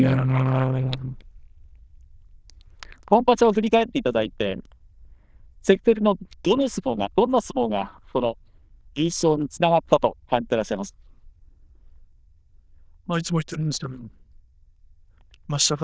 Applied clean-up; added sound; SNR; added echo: neural diffusion model UNIVERSE++.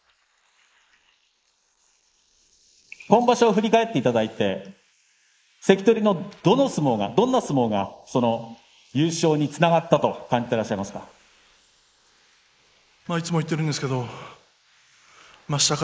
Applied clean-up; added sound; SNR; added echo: neural mask model Resemble Enhance denoiser.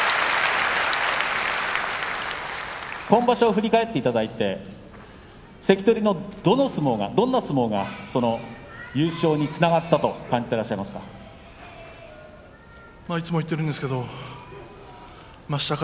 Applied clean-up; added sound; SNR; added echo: none; none; none; none.